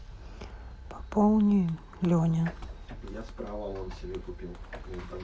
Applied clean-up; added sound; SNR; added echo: none; Fireworks; 16 dB; none.